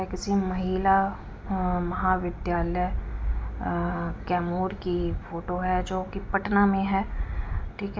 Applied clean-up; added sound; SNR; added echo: none; none; none; none.